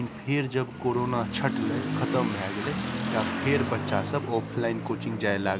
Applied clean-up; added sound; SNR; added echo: none; Motorcycle / Accelerating, revving, vroom; 3 dB; none.